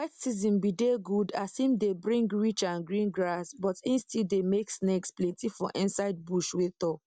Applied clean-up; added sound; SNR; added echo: none; none; none; none.